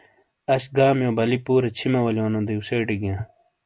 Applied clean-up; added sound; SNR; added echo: none; none; none; none.